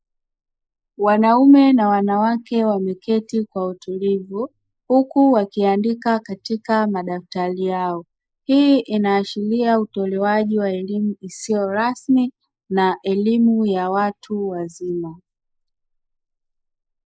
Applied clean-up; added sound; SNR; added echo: neural mask model Resemble Enhance denoiser.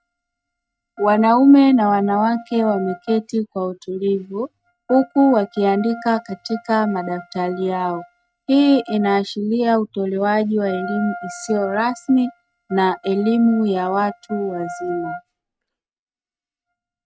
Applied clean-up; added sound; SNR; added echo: neural mask model RNNoise.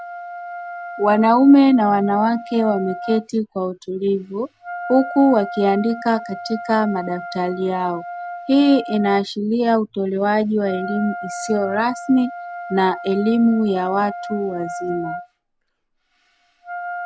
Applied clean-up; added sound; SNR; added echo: none; Wind instrument, woodwind instrument; 12 dB; none.